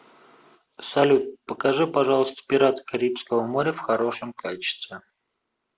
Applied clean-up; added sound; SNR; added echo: none; none; none; none.